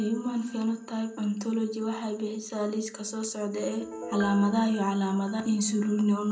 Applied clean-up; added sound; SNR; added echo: none; Piano; 17 dB; reverberation time 0.5 s.